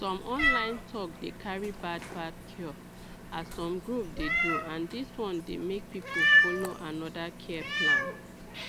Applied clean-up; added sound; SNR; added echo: none; Meow; -5 dB; none.